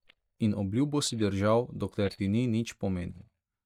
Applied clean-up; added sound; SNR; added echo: neural mask model DeepFilterNet 3.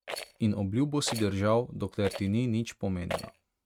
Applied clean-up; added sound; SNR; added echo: neural mask model RNNoise.